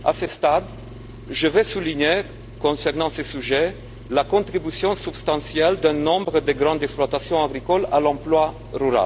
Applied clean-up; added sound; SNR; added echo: none; Engine; 17 dB; none.